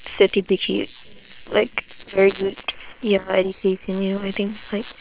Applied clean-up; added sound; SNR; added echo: neural separator model SepFormer WHAM!.